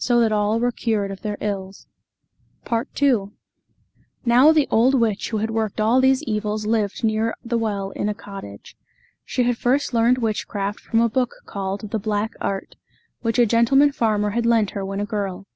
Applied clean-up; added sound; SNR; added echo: none; none; none; none.